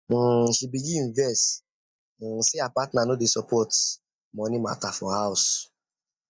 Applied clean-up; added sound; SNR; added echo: neural mask model DeepFilterNet 3.